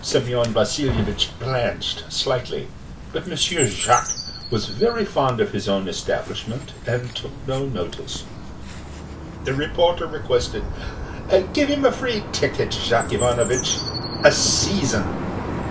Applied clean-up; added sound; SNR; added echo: none; Chirp, tweet; 8 dB; reverberation time 0.1 s.